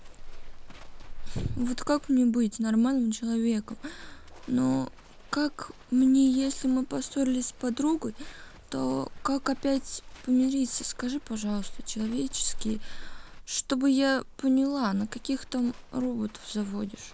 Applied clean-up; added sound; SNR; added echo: none; Livestock, farm animals, working animals; 11 dB; none.